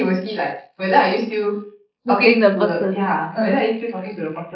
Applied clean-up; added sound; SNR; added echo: neural mask model Resemble Enhance denoiser.